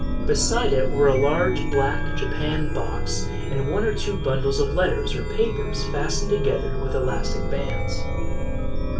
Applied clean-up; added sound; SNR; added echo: none; Chime; -2 dB; reverberation time 0.3 s.